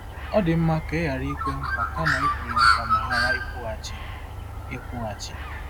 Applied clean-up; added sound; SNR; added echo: none; Bird; -3 dB; none.